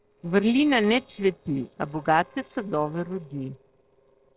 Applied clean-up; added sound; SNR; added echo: neural separator model SepFormer DNS4.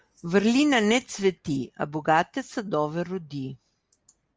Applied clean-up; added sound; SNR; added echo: none; none; none; none.